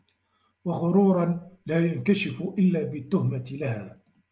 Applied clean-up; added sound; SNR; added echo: none; none; none; none.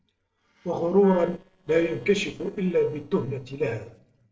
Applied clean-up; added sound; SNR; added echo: neural separator model SepFormer DNS4.